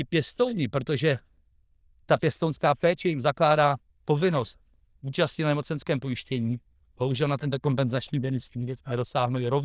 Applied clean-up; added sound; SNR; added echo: neural diffusion model UNIVERSE++.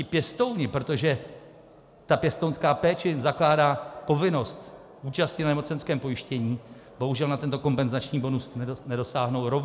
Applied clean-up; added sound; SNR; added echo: none; none; none; none.